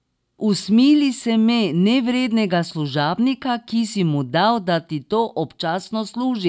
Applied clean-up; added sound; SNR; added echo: none; none; none; none.